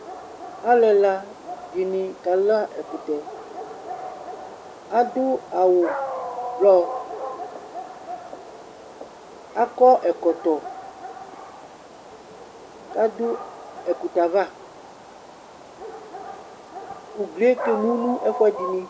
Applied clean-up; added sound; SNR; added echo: none; Dog; 11 dB; none.